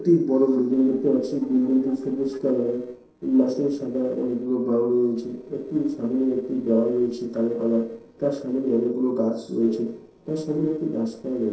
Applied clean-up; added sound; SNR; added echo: neural separator model SepFormer DNS4.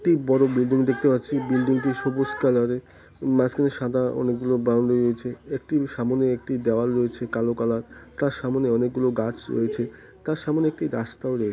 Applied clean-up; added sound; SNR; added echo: none; none; none; none.